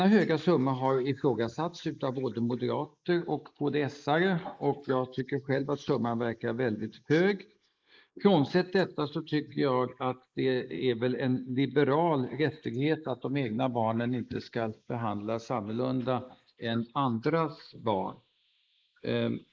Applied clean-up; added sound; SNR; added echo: neural mask model Resemble Enhance denoiser.